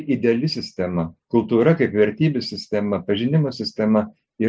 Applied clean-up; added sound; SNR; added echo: none; none; none; none.